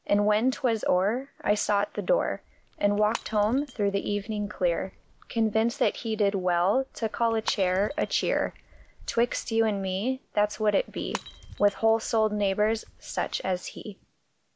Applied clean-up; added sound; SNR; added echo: none; Shatter / Crushing; 19 dB; none.